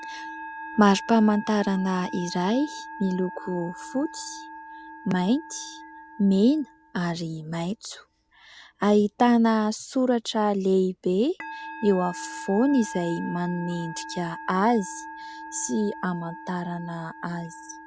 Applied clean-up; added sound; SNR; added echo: none; Musical instrument; 15 dB; none.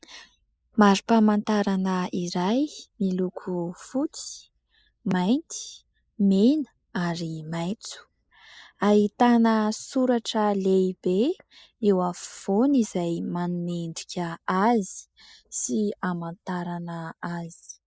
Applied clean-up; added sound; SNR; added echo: neural mask model Resemble Enhance denoiser.